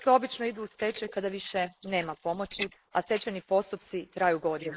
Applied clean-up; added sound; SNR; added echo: neural mask model Resemble Enhance denoiser.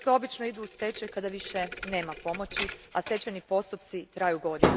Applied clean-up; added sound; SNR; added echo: none; Thump, thud; 3 dB; none.